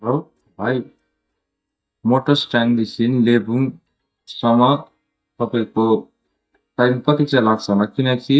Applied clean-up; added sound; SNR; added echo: neural mask model DeepFilterNet 3.